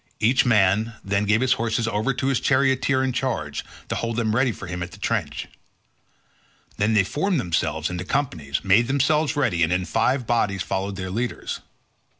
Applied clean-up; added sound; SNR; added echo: none; none; none; none.